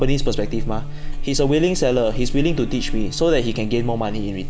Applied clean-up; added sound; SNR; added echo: none; Buzz; 1 dB; none.